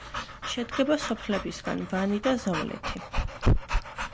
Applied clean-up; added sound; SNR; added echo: none; Dog / Breathing; 0 dB; none.